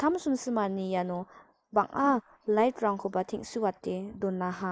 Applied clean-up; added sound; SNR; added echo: neural mask model Resemble Enhance denoiser.